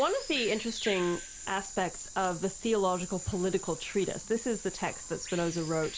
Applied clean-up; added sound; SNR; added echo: none; Bird vocalization, bird call, bird song; 11 dB; none.